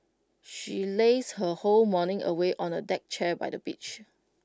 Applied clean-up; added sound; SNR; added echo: none; none; none; none.